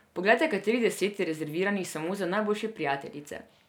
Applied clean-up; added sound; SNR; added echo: none; none; none; none.